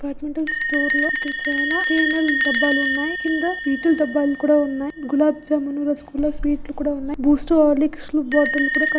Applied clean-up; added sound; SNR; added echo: none; Bell; 4 dB; none.